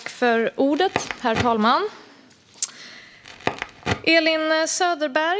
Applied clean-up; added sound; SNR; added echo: none; Crackle; 10 dB; none.